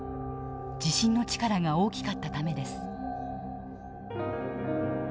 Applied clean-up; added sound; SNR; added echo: none; none; none; none.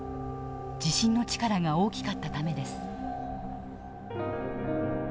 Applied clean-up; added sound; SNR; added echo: none; Engine / Car; 18 dB; none.